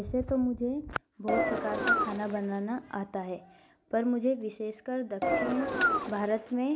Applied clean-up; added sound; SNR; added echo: none; Engine; -2 dB; none.